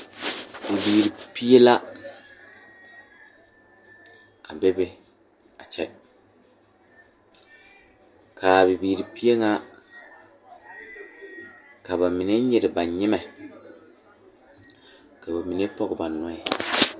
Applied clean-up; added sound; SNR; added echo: none; none; none; none.